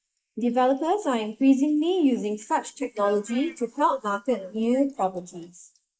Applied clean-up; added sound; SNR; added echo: neural mask model Resemble Enhance denoiser.